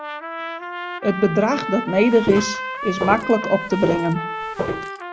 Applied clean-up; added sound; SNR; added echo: none; Trumpet + Walk, footsteps; 6 dB; none.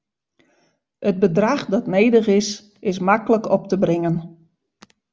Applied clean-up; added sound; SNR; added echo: none; none; none; none.